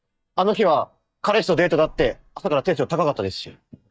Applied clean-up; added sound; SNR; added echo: neural mask model DeepFilterNet 3.